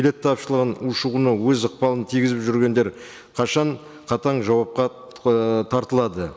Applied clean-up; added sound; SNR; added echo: none; none; none; none.